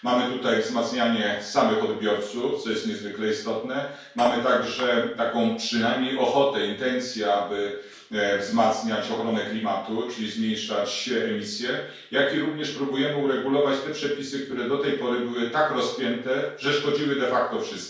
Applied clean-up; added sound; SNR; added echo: none; Cutlery, silverware; 12 dB; reverberation time 0.5 s.